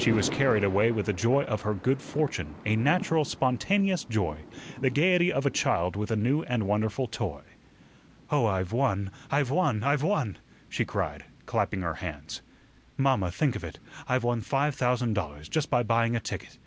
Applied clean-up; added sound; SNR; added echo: none; Thunder; 16 dB; none.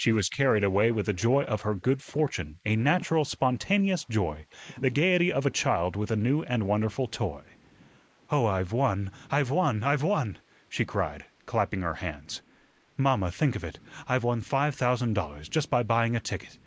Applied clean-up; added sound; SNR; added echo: neural mask model Resemble Enhance denoiser.